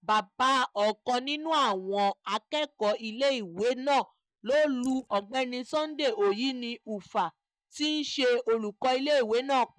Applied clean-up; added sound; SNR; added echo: neural mask model DeepFilterNet 3.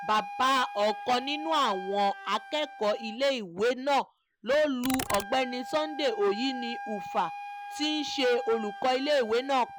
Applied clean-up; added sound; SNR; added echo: none; Computer keyboard + Wind instrument, woodwind instrument; 11 dB; none.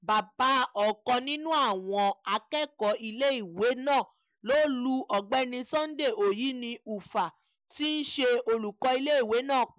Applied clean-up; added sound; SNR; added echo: none; none; none; none.